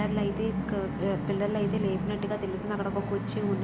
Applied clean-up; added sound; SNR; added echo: none; Musical instrument; 1 dB; none.